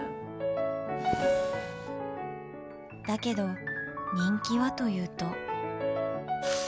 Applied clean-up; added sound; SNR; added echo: none; none; none; none.